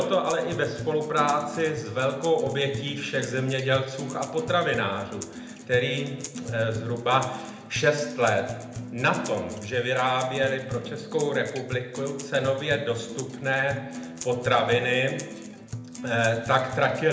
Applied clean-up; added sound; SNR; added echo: none; Acoustic guitar; 11 dB; reverberation time 0.8 s.